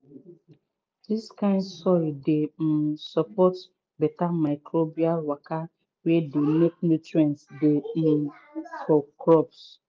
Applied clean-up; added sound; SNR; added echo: none; none; none; none.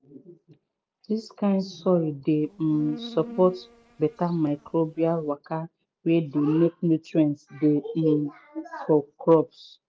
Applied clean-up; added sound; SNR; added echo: none; Insect; 18 dB; none.